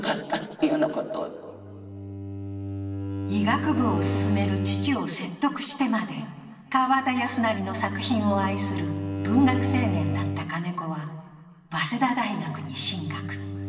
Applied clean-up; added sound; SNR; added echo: none; Bowed string instrument; 5 dB; reverberation time 2.3 s.